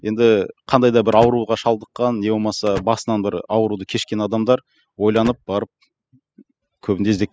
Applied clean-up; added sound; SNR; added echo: classical method spectral subtraction.